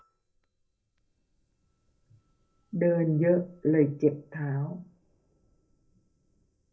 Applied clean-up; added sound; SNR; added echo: neural mask model DeepFilterNet 3.